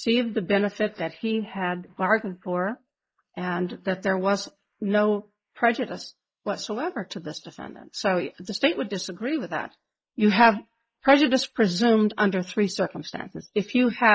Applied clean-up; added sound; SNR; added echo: neural mask model Resemble Enhance denoiser.